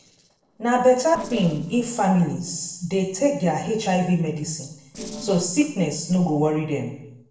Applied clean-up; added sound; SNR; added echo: neural separator model SepFormer DNS4.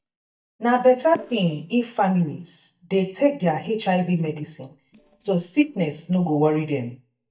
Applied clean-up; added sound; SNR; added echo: neural mask model DeepFilterNet 3.